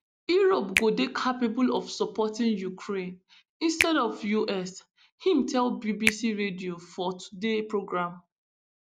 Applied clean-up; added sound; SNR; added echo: none; Finger snapping; 8 dB; none.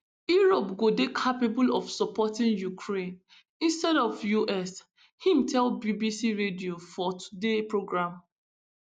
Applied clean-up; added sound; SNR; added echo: none; none; none; none.